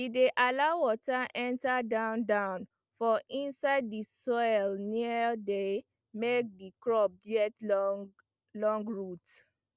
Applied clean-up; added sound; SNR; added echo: none; none; none; none.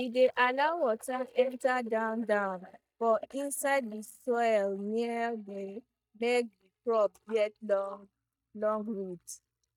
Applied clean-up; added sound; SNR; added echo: neural mask model DeepFilterNet 3.